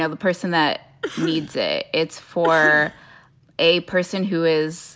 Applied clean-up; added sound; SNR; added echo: none; Cough; 12 dB; none.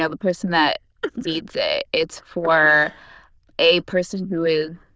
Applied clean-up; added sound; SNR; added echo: neural diffusion model UNIVERSE++.